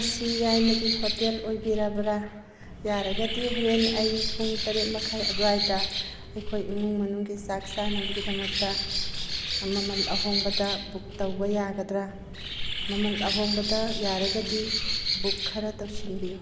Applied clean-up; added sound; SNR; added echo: none; Bird; 1 dB; none.